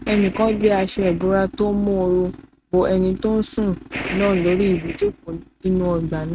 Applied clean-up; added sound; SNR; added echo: neural mask model RNNoise.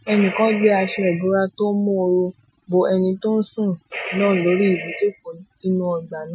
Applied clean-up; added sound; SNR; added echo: classical method Wiener filter.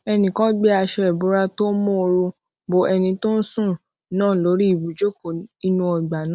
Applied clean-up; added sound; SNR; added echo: none; none; none; none.